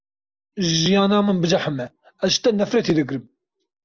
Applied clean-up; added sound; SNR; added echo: none; none; none; none.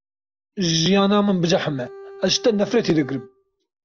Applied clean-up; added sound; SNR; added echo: none; Bowed string instrument; 18 dB; none.